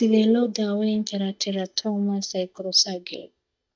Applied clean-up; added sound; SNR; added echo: neural mask model DeepFilterNet 3.